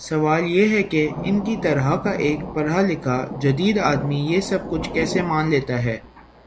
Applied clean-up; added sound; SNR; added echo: none; Thunder; 11 dB; none.